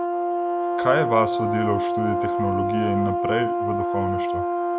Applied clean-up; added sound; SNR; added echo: none; Brass instrument; -2 dB; none.